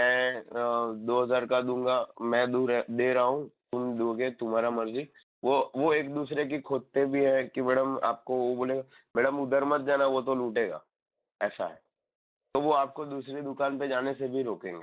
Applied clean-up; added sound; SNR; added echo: neural mask model Resemble Enhance denoiser.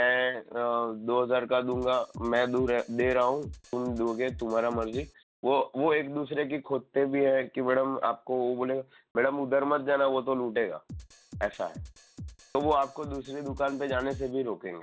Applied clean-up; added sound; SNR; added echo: none; Drum kit; 15 dB; none.